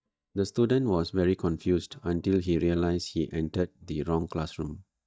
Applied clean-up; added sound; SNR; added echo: neural mask model DeepFilterNet 3.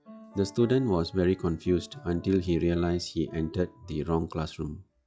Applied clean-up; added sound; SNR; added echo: classical method log-MMSE.